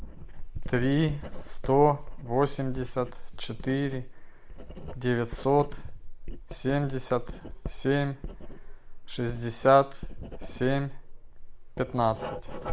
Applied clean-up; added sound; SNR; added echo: neural mask model Resemble Enhance denoiser.